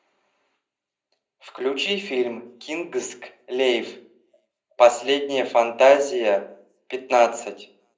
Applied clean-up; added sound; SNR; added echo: none; none; none; reverberation time 0.4 s.